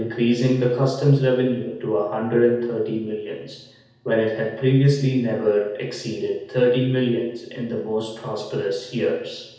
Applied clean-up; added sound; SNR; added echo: none; none; none; reverberation time 0.8 s.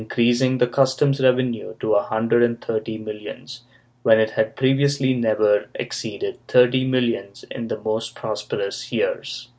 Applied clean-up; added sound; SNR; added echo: none; none; none; none.